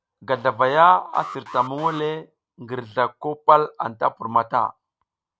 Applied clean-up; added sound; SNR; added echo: none; Alarm; 16 dB; none.